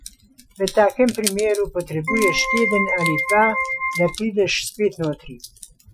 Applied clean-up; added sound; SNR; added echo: classical method Wiener filter.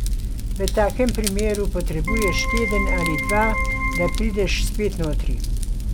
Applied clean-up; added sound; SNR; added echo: none; Fire + Keyboard (musical); -3 dB; none.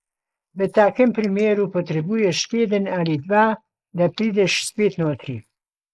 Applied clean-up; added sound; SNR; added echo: neural mask model Resemble Enhance denoiser.